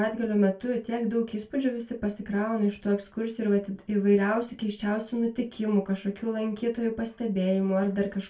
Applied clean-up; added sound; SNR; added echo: none; none; none; reverberation time 0.2 s.